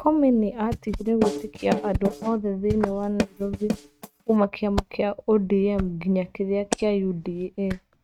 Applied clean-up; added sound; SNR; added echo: neural mask model RNNoise.